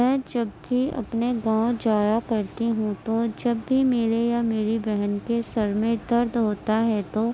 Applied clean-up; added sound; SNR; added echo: none; none; none; none.